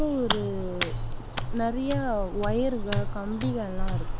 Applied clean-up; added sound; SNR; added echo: none; Bird vocalization, bird call, bird song + Hands; -1 dB; none.